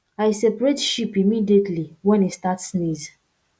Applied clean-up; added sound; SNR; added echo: none; none; none; none.